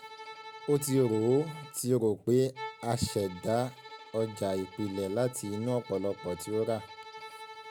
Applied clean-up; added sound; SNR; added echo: none; Bowed string instrument; 16 dB; none.